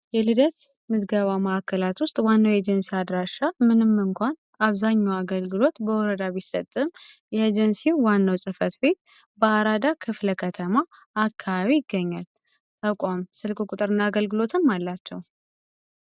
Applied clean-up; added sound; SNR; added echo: none; none; none; none.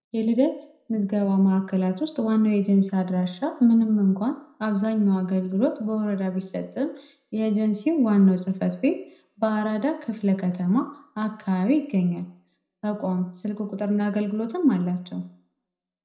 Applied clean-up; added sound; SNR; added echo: none; none; none; reverberation time 0.5 s.